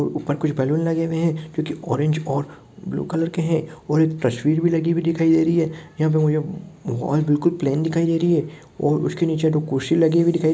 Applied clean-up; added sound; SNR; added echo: none; none; none; none.